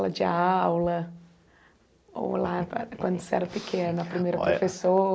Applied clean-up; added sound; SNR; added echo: none; none; none; none.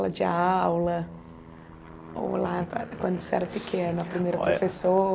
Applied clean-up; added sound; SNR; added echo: none; Aircraft; 17 dB; none.